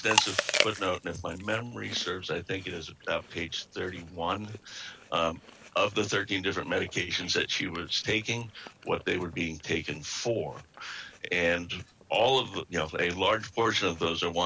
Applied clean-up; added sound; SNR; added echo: none; Chewing, mastication; 9 dB; none.